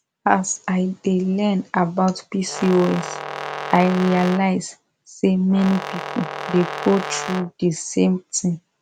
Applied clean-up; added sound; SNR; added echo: none; Brass instrument; 9 dB; none.